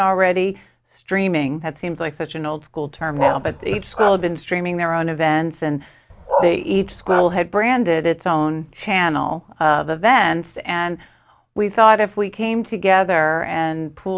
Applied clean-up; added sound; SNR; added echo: none; Bark; 4 dB; none.